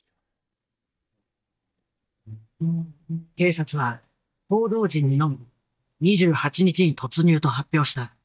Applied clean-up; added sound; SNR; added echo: neural mask model DeepFilterNet 3.